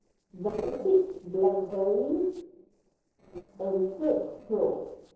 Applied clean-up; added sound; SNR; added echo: neural separator model SepFormer DNS4.